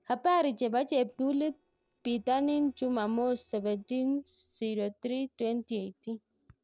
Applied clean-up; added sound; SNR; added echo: neural separator model SepFormer DNS4.